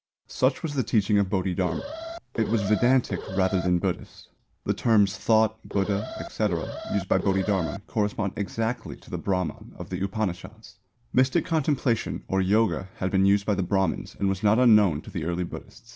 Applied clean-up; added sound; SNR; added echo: none; Alarm; 10 dB; none.